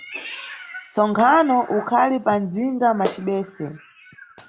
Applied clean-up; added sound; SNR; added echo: none; Meow + Clapping; 14 dB; none.